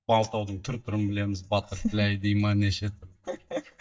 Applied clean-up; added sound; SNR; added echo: neural mask model DeepFilterNet 3.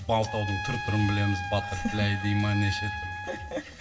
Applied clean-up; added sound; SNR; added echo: none; Trumpet; 7 dB; reverberation time 0.7 s.